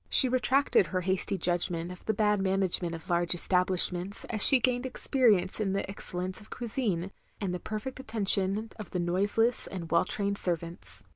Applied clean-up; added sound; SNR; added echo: none; none; none; none.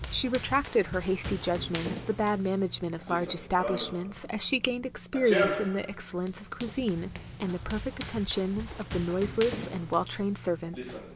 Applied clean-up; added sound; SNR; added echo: none; Run; 7 dB; none.